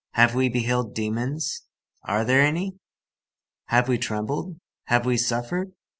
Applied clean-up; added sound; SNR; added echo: none; none; none; none.